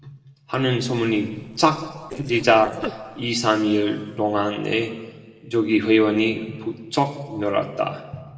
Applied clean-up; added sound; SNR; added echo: neural separator model SepFormer DNS4.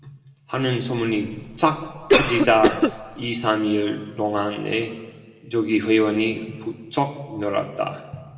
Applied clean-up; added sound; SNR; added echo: none; Cough; -1 dB; reverberation time 1.3 s.